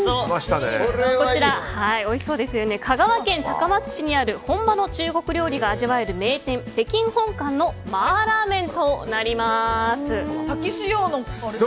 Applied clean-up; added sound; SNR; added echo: none; none; none; none.